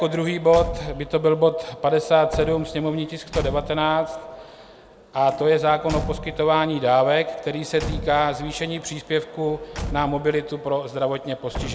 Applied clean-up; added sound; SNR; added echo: none; Slam / Truck / Car; 13 dB; none.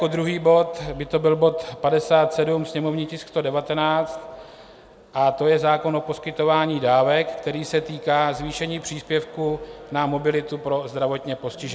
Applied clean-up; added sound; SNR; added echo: none; none; none; none.